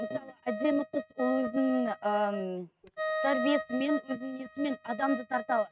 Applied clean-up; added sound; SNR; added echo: neural mask model RNNoise.